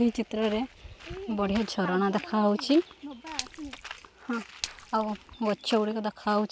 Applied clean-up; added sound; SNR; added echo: none; Splash, splatter; 14 dB; none.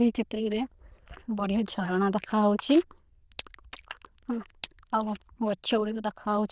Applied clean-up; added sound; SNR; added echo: neural diffusion model UNIVERSE++.